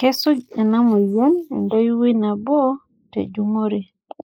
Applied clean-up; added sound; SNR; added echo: neural mask model Resemble Enhance denoiser.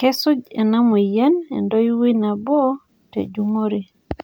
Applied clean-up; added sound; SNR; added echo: none; none; none; none.